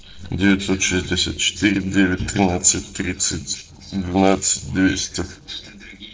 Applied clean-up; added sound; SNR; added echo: neural separator model SepFormer DNS4.